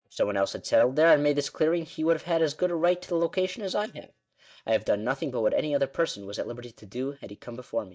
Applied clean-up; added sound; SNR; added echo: neural mask model DeepFilterNet 3.